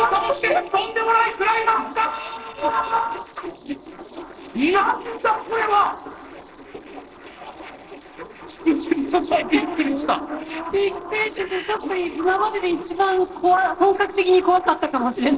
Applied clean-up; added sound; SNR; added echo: neural separator model SepFormer DNS4.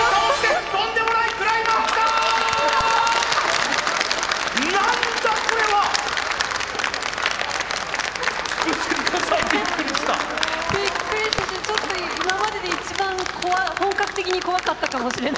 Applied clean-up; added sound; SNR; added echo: none; none; none; none.